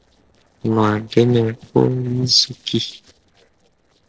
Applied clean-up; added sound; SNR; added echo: neural separator model SepFormer DNS4.